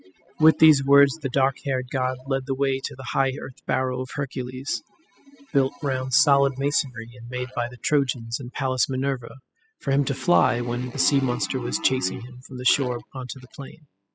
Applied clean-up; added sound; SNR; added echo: classical method spectral subtraction.